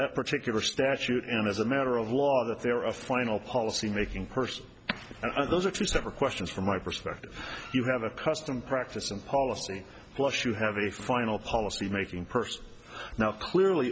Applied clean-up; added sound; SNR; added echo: none; none; none; none.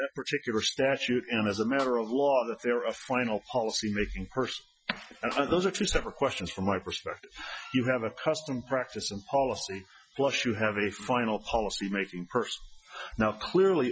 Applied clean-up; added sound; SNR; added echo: classical method Wiener filter.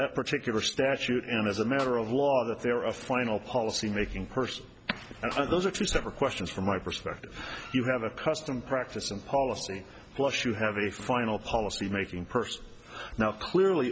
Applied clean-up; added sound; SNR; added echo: none; Snare drum; 19 dB; none.